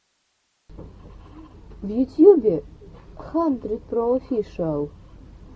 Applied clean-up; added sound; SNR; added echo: none; none; none; none.